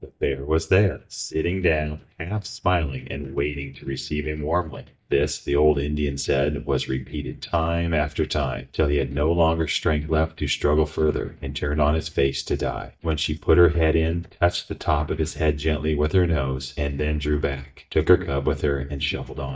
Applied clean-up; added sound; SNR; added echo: neural mask model DeepFilterNet 3.